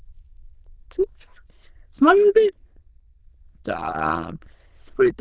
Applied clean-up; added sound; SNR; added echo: neural diffusion model UNIVERSE++.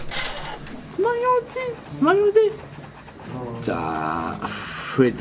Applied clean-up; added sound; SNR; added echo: none; Brass instrument; 17 dB; none.